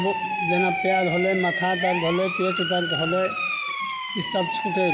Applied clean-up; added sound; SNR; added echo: none; Siren; 2 dB; none.